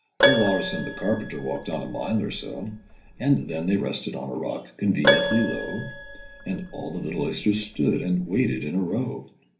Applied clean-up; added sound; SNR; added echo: none; Keyboard (musical); 2 dB; reverberation time 0.3 s.